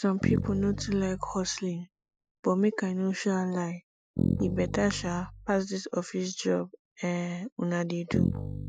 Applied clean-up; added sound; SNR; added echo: classical method Wiener filter.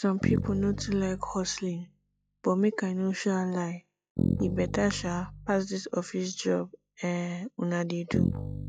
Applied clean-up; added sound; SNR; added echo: classical method log-MMSE.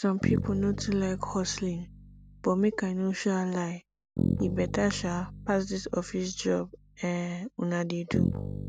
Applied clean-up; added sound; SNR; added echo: none; Bass guitar; 5 dB; none.